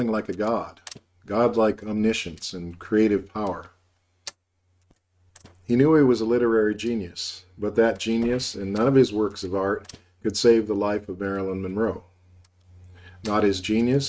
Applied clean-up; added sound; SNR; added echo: neural mask model RNNoise.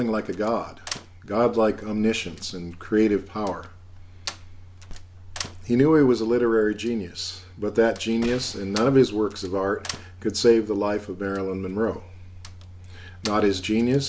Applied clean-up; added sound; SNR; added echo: none; Slam + Gunshot, gunfire; 19 dB; none.